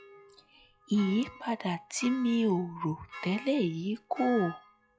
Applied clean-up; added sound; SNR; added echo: classical method log-MMSE.